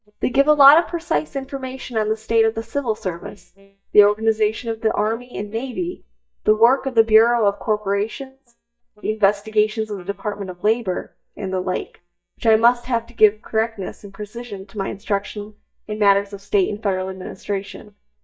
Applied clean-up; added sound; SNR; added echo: neural mask model DeepFilterNet 3.